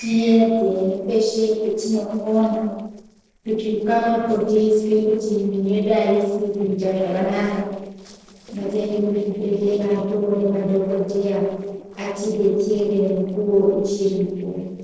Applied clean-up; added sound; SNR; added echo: neural separator model SepFormer DNS4.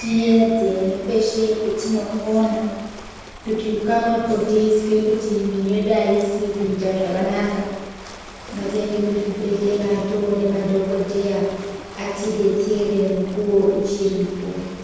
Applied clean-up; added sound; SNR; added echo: none; Ocean; 18 dB; reverberation time 1.2 s.